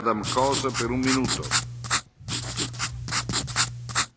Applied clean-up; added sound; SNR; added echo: none; Writing; -1 dB; none.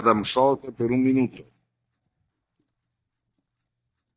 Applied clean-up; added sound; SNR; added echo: neural mask model DeepFilterNet 3.